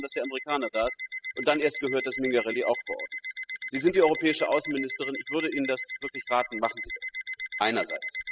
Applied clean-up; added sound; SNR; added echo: classical method spectral subtraction.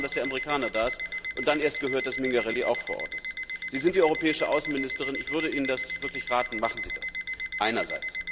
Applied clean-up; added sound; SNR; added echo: none; Alarm; 5 dB; none.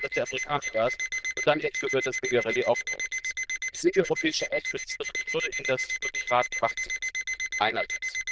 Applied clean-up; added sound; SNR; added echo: neural diffusion model UNIVERSE++.